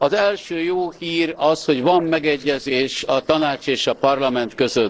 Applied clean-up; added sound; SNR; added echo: neural separator model SepFormer DNS4.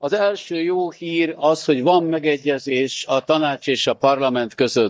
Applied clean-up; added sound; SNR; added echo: neural mask model DeepFilterNet 3.